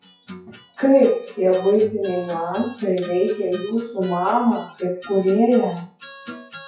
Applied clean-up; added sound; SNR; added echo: classical method WPE with log-MMSE.